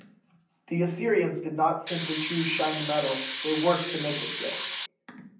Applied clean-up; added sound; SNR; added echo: none; Hiss; -4 dB; reverberation time 0.6 s.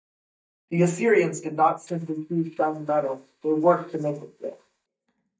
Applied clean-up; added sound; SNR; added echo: neural mask model DeepFilterNet 3.